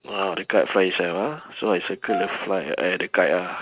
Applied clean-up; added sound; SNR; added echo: neural mask model RNNoise.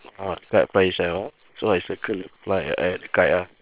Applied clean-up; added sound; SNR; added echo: neural separator model SepFormer WHAM!.